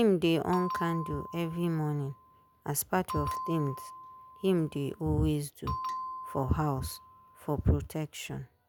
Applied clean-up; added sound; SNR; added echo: none; Bell; 10 dB; none.